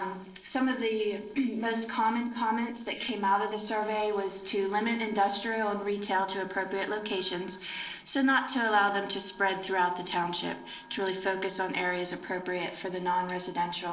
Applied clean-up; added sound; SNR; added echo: neural separator model SepFormer DNS4.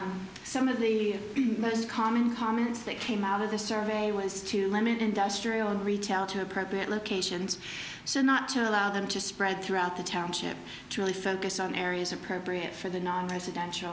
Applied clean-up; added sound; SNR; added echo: none; none; none; none.